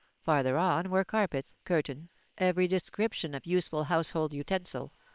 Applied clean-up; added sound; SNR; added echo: neural separator model SepFormer WHAM!.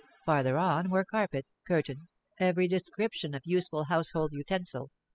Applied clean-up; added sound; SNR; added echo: classical method spectral subtraction.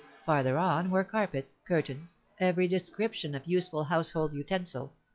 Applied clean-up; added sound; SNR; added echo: classical method log-MMSE.